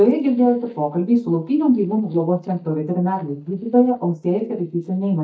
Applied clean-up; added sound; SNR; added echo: neural mask model DeepFilterNet 3.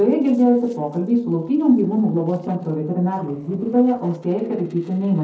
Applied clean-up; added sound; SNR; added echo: neural separator model SepFormer DNS4.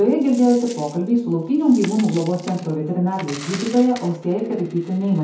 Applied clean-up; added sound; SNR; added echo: none; Coin (dropping); 20 dB; reverberation time 0.6 s.